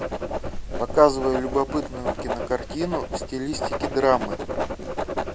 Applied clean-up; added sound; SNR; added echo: none; Writing; 4 dB; none.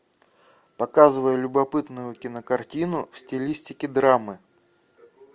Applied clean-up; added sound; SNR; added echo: none; none; none; none.